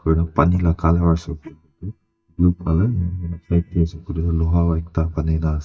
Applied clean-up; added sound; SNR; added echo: neural mask model DeepFilterNet 3.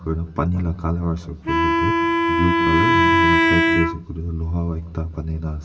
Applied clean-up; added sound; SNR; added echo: none; Wind instrument, woodwind instrument; -5 dB; reverberation time 2.3 s.